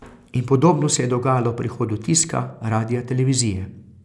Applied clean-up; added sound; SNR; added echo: none; none; none; none.